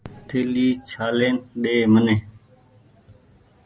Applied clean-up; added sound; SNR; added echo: none; none; none; none.